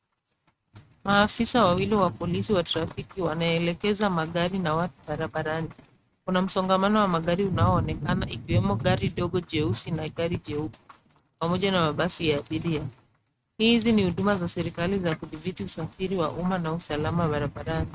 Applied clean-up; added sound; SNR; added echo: neural mask model RNNoise.